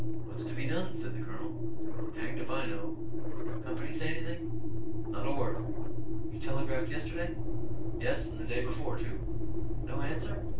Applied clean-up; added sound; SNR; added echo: none; Engine; 8 dB; reverberation time 0.3 s.